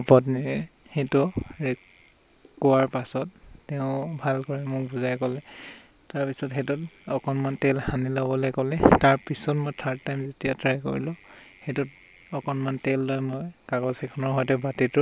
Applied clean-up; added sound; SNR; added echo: none; none; none; none.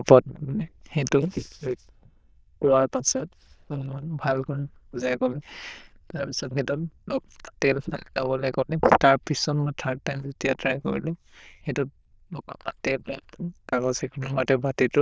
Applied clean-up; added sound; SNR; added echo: neural diffusion model UNIVERSE++.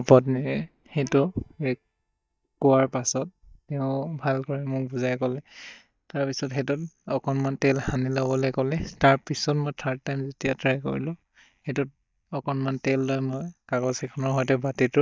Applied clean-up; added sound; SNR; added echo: neural mask model DeepFilterNet 3.